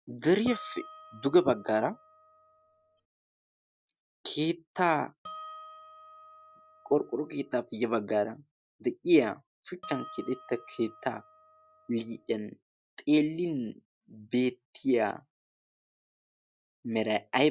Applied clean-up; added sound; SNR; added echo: none; Harp; 18 dB; none.